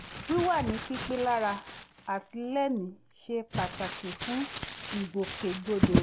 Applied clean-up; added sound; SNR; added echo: none; Crumpling, crinkling; 2 dB; none.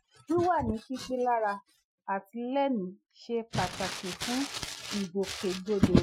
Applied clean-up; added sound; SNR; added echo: classical method Wiener filter.